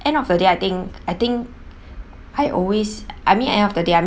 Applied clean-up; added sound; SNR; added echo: none; none; none; none.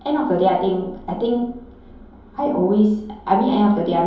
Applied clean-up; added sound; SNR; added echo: none; none; none; reverberation time 2.8 s.